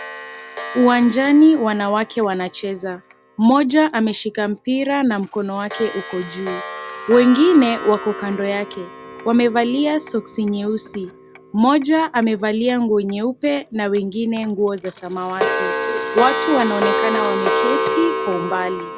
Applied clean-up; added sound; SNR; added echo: none; Clock; 8 dB; none.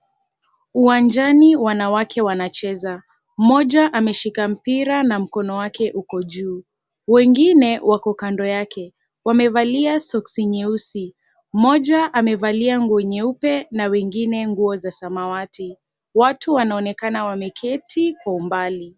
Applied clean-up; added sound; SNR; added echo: none; none; none; none.